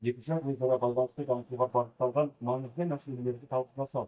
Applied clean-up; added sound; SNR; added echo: neural mask model DeepFilterNet 3.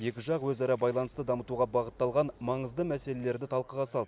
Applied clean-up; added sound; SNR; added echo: none; none; none; none.